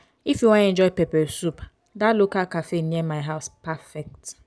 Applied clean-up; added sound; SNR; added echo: none; none; none; none.